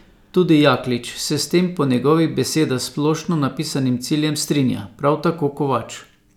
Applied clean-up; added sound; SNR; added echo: none; none; none; none.